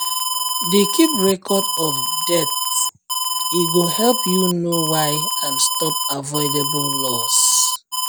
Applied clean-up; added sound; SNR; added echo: none; Alarm; 1 dB; none.